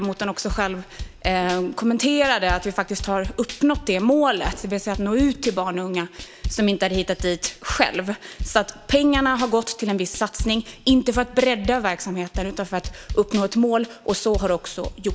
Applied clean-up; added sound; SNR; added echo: none; Drum kit; 12 dB; none.